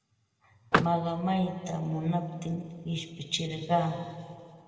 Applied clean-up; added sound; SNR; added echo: none; Vehicle; 0 dB; reverberation time 2.2 s.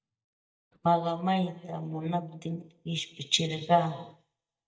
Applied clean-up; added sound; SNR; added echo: neural mask model DeepFilterNet 3.